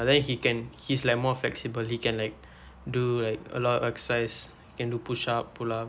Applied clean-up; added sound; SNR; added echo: none; none; none; none.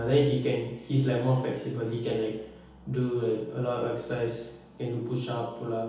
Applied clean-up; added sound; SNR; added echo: none; none; none; reverberation time 2.2 s.